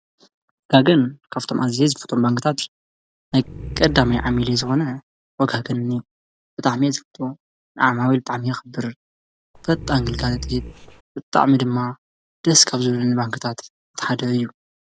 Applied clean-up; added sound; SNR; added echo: none; Growling; 10 dB; none.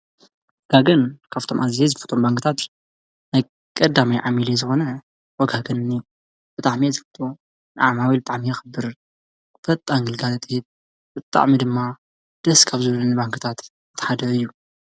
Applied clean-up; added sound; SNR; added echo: none; none; none; none.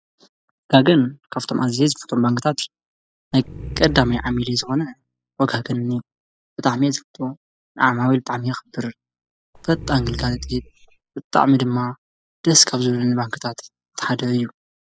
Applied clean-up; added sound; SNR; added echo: classical method spectral subtraction.